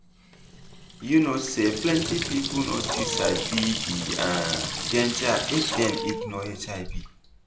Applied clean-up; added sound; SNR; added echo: none; Dog + Sink (filling or washing) / Water tap, faucet; 2 dB; none.